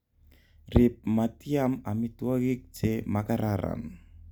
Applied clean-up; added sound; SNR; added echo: none; none; none; none.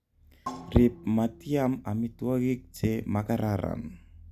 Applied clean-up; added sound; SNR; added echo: none; Percussion; 19 dB; none.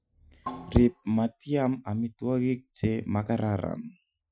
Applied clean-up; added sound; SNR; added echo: classical method Wiener filter.